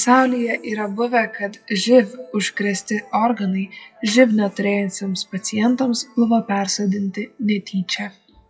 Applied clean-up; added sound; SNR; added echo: classical method WPE with log-MMSE.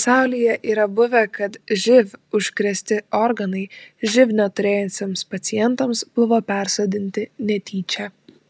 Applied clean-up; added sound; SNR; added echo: none; none; none; none.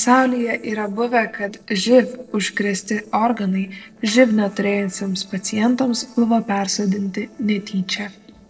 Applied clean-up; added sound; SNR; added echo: neural separator model SepFormer DNS4.